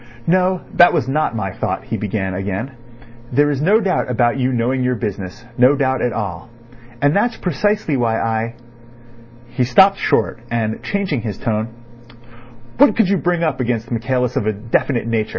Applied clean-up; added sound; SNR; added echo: none; none; none; none.